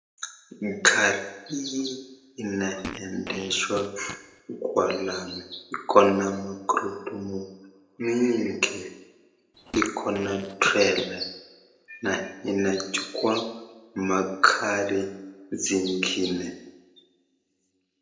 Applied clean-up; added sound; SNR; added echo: none; Fart; 13 dB; reverberation time 0.8 s.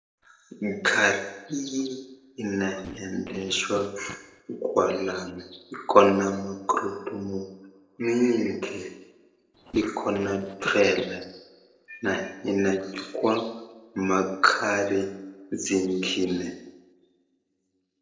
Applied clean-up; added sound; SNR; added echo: neural separator model SepFormer DNS4.